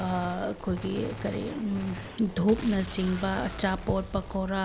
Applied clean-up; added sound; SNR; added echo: none; Gunshot, gunfire; 10 dB; none.